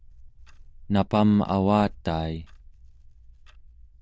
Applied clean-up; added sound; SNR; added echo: neural diffusion model UNIVERSE++.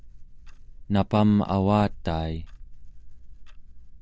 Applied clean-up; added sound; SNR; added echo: none; Clock; 13 dB; none.